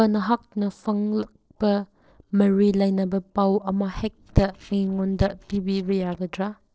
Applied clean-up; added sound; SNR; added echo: neural separator model SepFormer DNS4.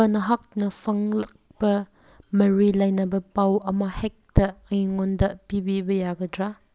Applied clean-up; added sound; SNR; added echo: none; none; none; none.